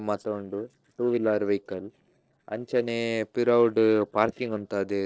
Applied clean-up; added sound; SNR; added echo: neural separator model SepFormer DNS4.